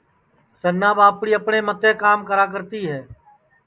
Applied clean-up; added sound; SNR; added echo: none; none; none; none.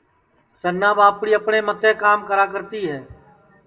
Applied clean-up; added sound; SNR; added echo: none; none; none; reverberation time 0.5 s.